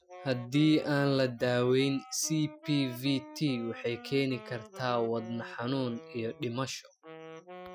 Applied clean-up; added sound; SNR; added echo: classical method Wiener filter.